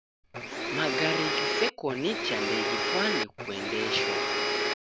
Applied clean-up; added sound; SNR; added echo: none; Domestic sounds, home sounds; -4 dB; none.